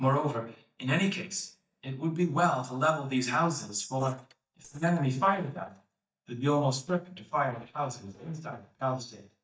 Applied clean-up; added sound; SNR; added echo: neural mask model DeepFilterNet 3.